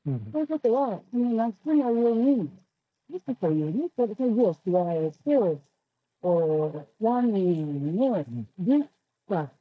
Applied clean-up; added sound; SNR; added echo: neural mask model DeepFilterNet 3.